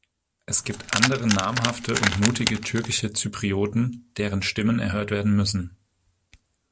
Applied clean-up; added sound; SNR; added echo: none; Keys jangling; 3 dB; none.